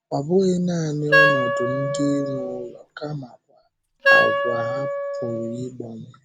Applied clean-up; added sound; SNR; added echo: none; Wind instrument, woodwind instrument; -4 dB; none.